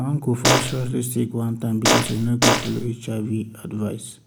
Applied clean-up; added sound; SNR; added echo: none; Fart; -4 dB; none.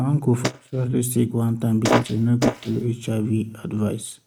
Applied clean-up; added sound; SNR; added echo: neural mask model RNNoise.